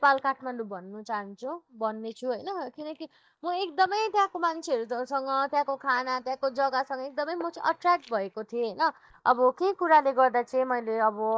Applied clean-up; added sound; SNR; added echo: neural mask model DeepFilterNet 3.